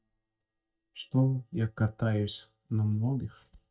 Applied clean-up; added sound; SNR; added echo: neural mask model DeepFilterNet 3.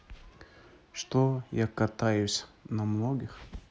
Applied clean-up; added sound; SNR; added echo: none; none; none; none.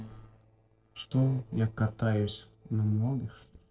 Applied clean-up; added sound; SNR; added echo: neural separator model SepFormer DNS4.